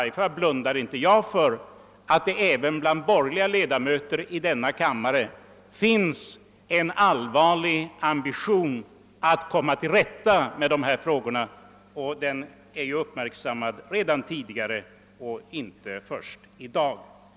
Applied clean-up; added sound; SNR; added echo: none; none; none; none.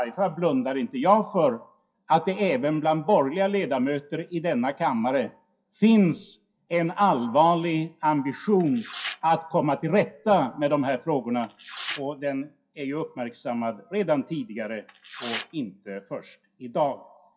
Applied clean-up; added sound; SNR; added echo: classical method WPE with log-MMSE.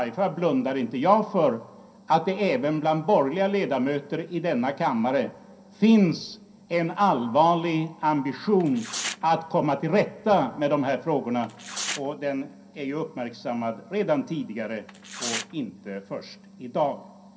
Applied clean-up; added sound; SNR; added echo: none; Tearing; 12 dB; reverberation time 0.3 s.